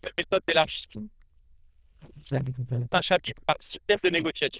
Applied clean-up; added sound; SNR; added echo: neural diffusion model UNIVERSE++.